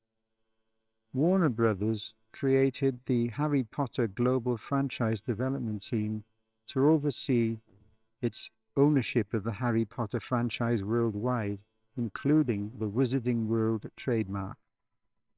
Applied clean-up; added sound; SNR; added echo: neural separator model SepFormer WHAMR!.